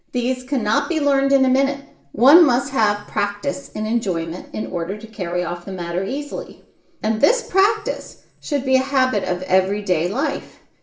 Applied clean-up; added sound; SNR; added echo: none; none; none; reverberation time 0.5 s.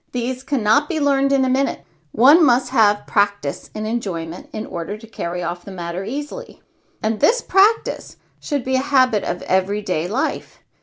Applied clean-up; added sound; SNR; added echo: none; none; none; none.